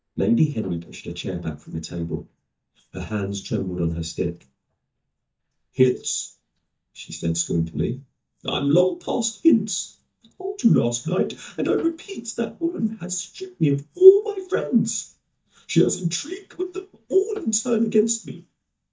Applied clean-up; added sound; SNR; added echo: neural mask model DeepFilterNet 3.